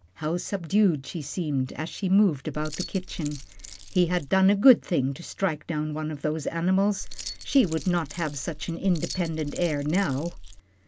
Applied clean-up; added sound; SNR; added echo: none; Keys jangling; 12 dB; none.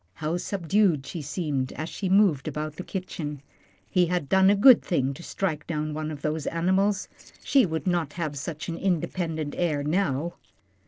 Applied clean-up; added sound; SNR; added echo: neural separator model SepFormer DNS4.